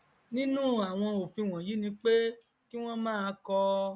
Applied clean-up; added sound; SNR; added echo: none; none; none; none.